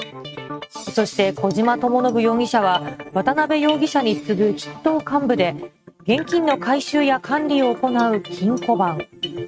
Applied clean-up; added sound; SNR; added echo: neural mask model RNNoise.